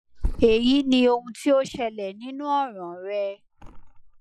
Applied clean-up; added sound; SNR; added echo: classical method Wiener filter.